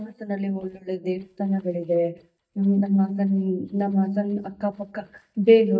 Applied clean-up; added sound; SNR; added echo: neural mask model DeepFilterNet 3.